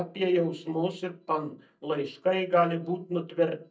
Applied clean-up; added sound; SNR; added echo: neural mask model DeepFilterNet 3.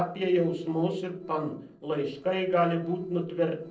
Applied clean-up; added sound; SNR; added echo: neural separator model SepFormer DNS4.